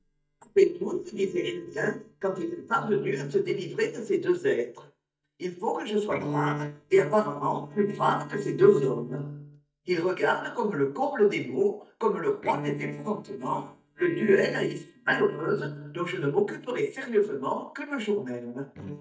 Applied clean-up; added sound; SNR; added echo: neural mask model DeepFilterNet 3.